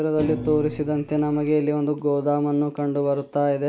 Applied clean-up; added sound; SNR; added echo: none; Thump, thud; 11 dB; none.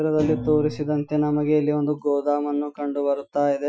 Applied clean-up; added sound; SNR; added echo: classical method Wiener filter.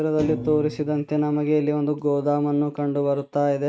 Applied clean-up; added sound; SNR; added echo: neural mask model RNNoise.